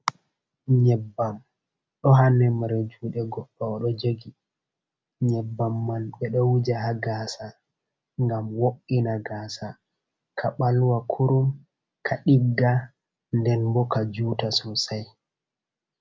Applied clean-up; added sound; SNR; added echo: none; none; none; none.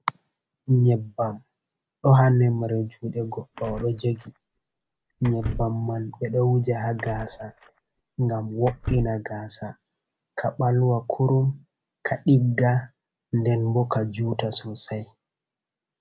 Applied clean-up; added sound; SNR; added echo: none; Door / Car; 12 dB; none.